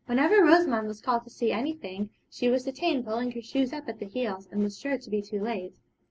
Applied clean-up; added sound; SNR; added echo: none; none; none; none.